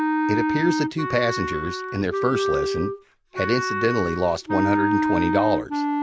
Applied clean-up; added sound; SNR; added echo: none; Wind instrument, woodwind instrument; -1 dB; none.